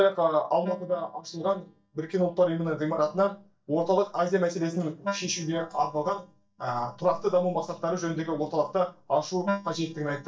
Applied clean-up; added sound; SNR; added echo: neural mask model DeepFilterNet 3.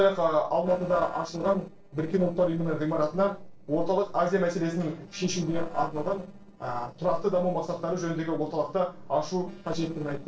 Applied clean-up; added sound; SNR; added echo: neural separator model SepFormer DNS4.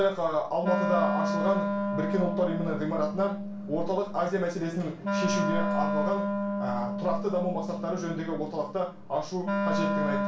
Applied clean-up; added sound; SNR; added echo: none; Wind instrument, woodwind instrument; 1 dB; reverberation time 0.3 s.